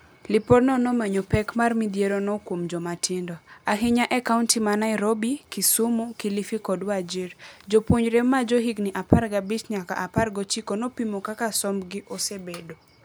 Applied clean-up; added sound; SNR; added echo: none; none; none; none.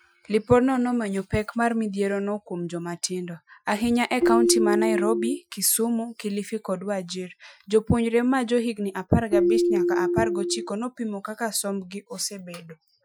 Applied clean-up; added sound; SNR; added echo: classical method Wiener filter.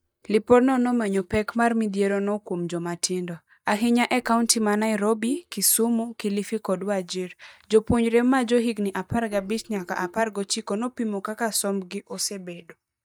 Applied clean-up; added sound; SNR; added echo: neural mask model DeepFilterNet 3.